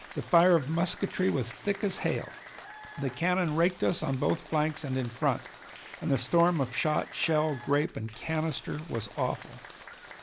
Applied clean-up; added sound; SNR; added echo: none; Applause; 17 dB; none.